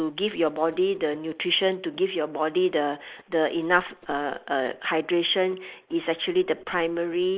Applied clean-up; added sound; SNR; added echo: neural mask model Resemble Enhance denoiser.